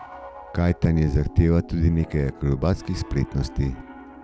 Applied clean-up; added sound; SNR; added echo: none; Piano; 18 dB; none.